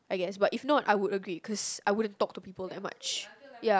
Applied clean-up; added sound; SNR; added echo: none; none; none; none.